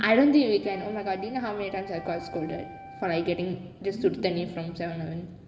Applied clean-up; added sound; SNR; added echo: none; Wind instrument, woodwind instrument; 18 dB; reverberation time 2.4 s.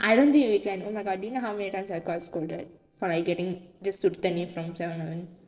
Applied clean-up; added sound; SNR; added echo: neural separator model SepFormer DNS4.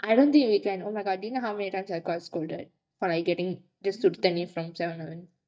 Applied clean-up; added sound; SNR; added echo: neural mask model DeepFilterNet 3.